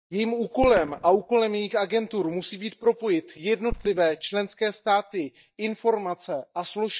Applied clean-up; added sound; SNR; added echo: neural mask model DeepFilterNet 3.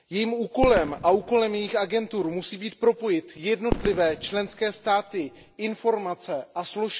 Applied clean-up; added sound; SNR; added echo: none; Fireworks; 9 dB; none.